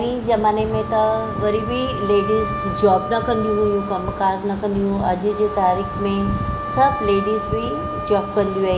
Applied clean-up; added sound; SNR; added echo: none; Wind instrument, woodwind instrument; 9 dB; reverberation time 0.7 s.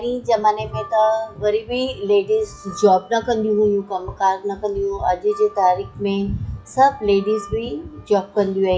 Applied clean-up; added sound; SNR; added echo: classical method WPE with log-MMSE.